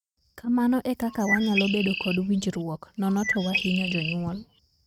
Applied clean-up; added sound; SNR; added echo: neural mask model RNNoise.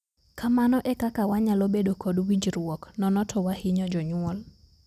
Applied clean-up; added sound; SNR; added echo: none; none; none; none.